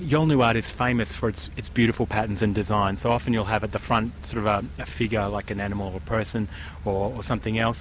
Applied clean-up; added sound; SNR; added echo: none; none; none; none.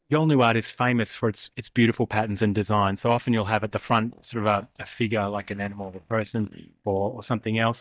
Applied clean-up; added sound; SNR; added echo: neural mask model DeepFilterNet 3.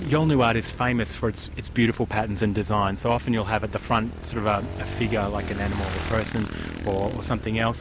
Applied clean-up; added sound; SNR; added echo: none; Motorcycle / Engine; 10 dB; none.